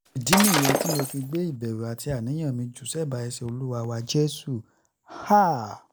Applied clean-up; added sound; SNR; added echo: none; Shatter; -1 dB; none.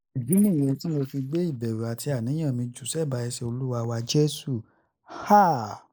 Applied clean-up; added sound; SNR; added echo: neural mask model Resemble Enhance denoiser.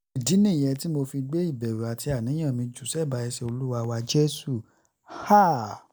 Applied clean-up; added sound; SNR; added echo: none; none; none; none.